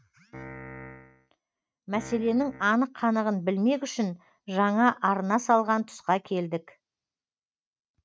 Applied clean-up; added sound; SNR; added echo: neural mask model RNNoise.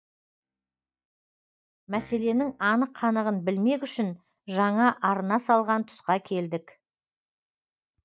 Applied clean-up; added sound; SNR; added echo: neural mask model DeepFilterNet 3.